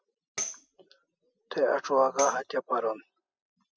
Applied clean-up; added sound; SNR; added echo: classical method spectral subtraction.